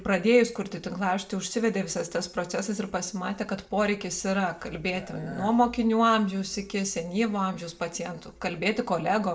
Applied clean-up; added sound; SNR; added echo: none; Burping, eructation; 15 dB; reverberation time 0.4 s.